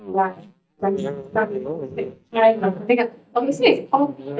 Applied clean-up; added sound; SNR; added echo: neural mask model DeepFilterNet 3.